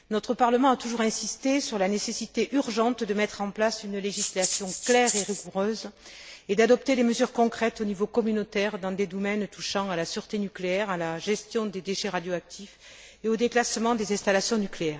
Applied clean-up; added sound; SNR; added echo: none; Rattle (instrument); 4 dB; none.